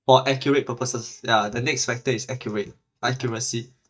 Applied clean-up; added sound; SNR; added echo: neural mask model DeepFilterNet 3.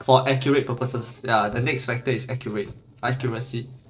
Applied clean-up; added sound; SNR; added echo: neural separator model SepFormer DNS4.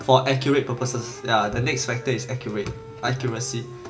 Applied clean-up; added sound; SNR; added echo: none; Wind instrument, woodwind instrument; 18 dB; reverberation time 1.1 s.